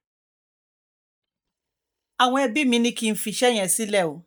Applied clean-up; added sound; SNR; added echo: neural mask model DeepFilterNet 3.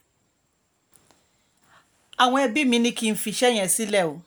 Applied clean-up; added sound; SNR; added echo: none; none; none; none.